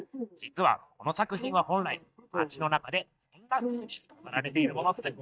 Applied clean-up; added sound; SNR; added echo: neural mask model DeepFilterNet 3.